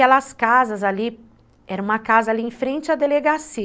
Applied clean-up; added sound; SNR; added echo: none; none; none; none.